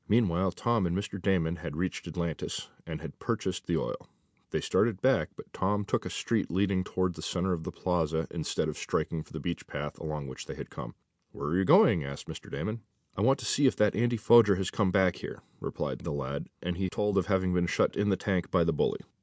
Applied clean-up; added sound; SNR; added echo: none; none; none; none.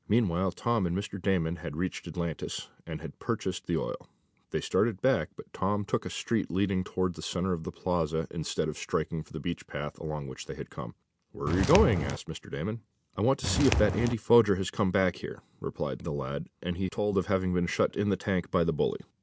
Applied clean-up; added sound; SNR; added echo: none; Walk, footsteps; 0 dB; none.